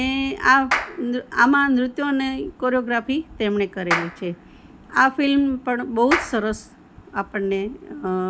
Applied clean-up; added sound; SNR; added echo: none; Clapping; 8 dB; none.